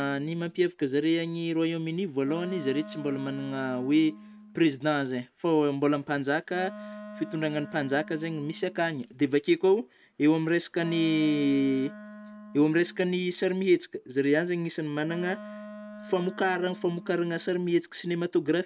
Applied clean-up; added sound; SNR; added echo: none; Wind instrument, woodwind instrument; 18 dB; none.